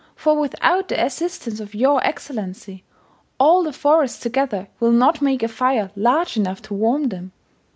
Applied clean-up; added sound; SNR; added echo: none; none; none; none.